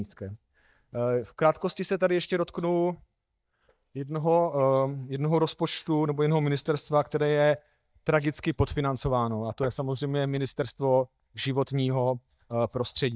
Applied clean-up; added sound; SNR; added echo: neural mask model DeepFilterNet 3.